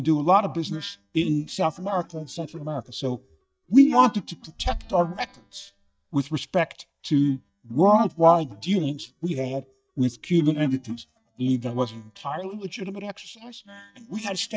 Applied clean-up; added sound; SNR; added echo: neural mask model DeepFilterNet 3.